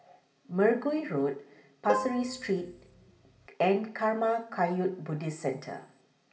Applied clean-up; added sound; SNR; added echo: none; Plucked string instrument; 6 dB; reverberation time 0.6 s.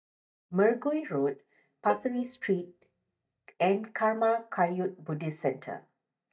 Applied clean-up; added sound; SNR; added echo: neural mask model DeepFilterNet 3.